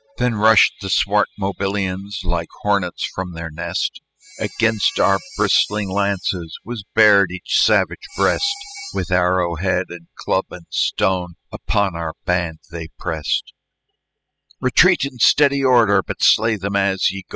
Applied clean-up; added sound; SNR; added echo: classical method spectral subtraction.